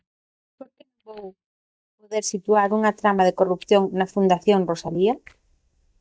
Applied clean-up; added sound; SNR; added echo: neural mask model DeepFilterNet 3.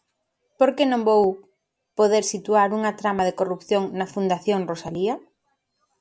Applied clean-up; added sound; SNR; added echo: none; none; none; none.